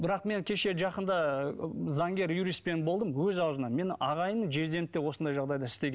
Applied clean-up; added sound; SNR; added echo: none; none; none; none.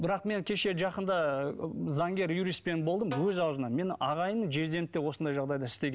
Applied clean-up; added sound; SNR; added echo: none; Snare drum; 16 dB; none.